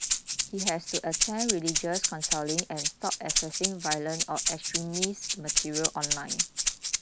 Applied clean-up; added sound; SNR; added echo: none; Rattle (instrument); -4 dB; none.